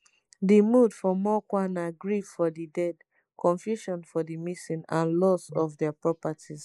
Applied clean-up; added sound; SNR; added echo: neural mask model Resemble Enhance denoiser.